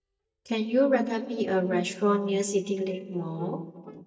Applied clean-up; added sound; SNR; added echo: neural mask model DeepFilterNet 3.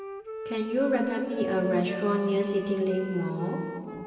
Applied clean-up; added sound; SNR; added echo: none; Wind instrument, woodwind instrument; 10 dB; reverberation time 2.6 s.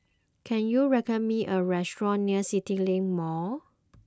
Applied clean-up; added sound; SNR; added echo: none; none; none; none.